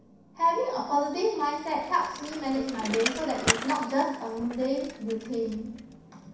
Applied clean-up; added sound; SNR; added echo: none; Bicycle; 8 dB; reverberation time 0.6 s.